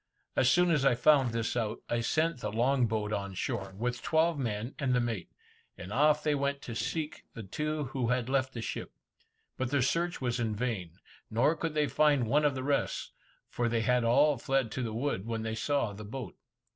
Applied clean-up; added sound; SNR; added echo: neural separator model SepFormer DNS4.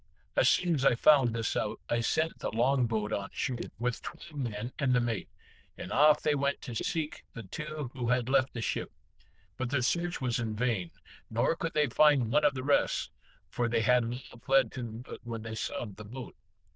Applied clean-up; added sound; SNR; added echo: neural diffusion model UNIVERSE++.